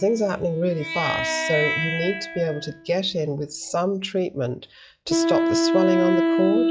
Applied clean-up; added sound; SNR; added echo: classical method log-MMSE.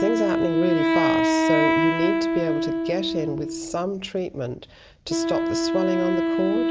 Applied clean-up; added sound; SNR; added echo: none; Wind instrument, woodwind instrument; -4 dB; none.